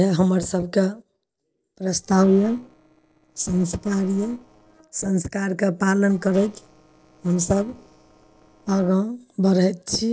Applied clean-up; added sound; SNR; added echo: neural separator model SepFormer DNS4.